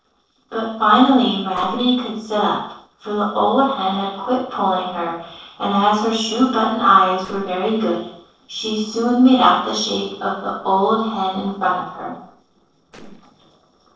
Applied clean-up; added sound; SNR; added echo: neural separator model SepFormer DNS4.